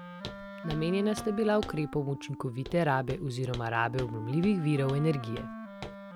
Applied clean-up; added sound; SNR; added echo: none; Wind instrument, woodwind instrument + Walk, footsteps; 12 dB; none.